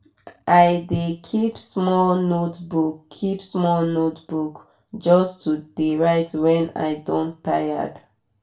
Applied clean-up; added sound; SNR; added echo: none; none; none; reverberation time 0.3 s.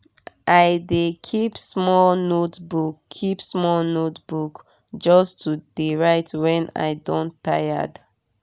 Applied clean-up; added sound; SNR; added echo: none; none; none; none.